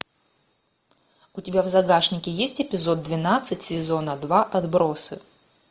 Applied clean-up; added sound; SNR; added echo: none; none; none; none.